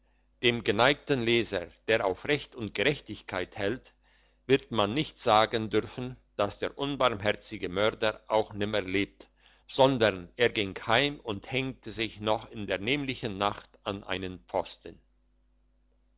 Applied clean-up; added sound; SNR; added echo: none; none; none; none.